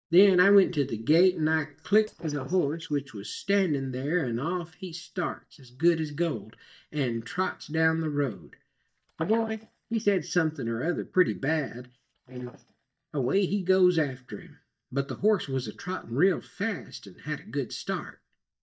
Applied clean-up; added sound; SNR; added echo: neural mask model DeepFilterNet 3.